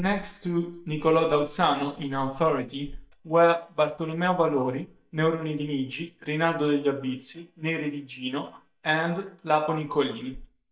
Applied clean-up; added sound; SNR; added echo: neural mask model DeepFilterNet 3.